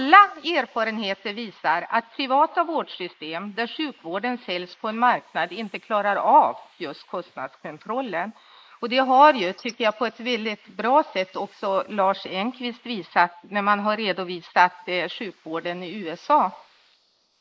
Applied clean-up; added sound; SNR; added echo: neural mask model Resemble Enhance denoiser.